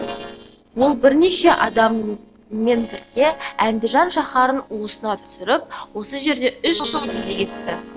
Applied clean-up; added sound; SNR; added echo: neural separator model SepFormer DNS4.